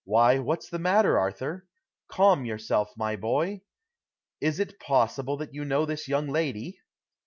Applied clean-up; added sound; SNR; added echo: none; none; none; none.